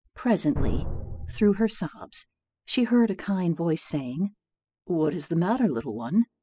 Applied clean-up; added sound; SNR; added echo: classical method spectral subtraction.